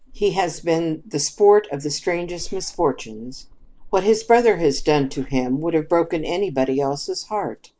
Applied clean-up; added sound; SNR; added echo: neural mask model Resemble Enhance denoiser.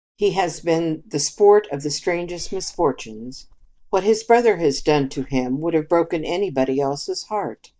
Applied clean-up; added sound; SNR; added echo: neural mask model DeepFilterNet 3.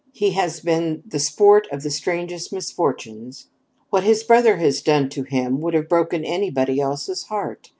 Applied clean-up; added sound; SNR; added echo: none; none; none; none.